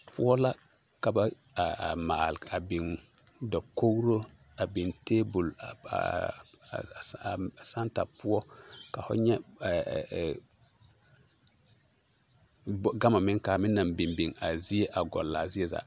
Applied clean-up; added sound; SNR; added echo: none; none; none; none.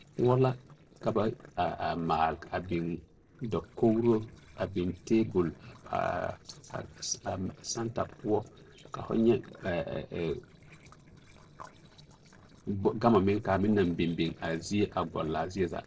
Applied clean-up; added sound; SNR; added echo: neural separator model SepFormer DNS4.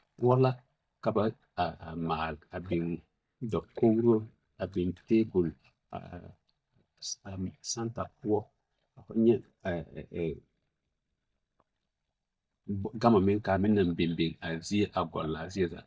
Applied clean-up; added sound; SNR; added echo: neural mask model DeepFilterNet 3.